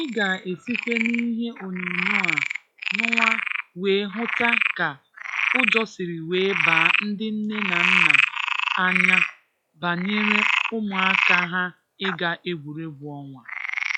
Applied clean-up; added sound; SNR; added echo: classical method log-MMSE.